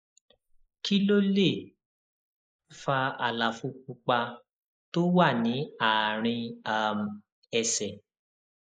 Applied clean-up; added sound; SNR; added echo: neural mask model Resemble Enhance denoiser.